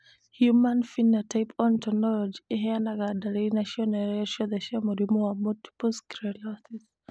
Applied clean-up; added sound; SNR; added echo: none; none; none; none.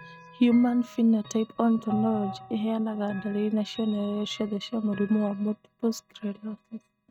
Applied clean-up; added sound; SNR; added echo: neural mask model RNNoise.